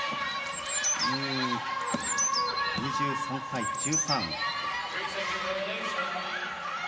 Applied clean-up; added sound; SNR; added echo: none; Bird; 2 dB; reverberation time 2.9 s.